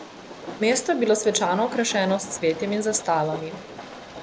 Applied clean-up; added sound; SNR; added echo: none; Train; 13 dB; none.